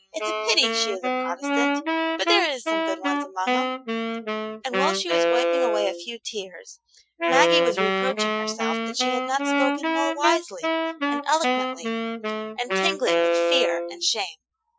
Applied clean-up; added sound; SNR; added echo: classical method Wiener filter.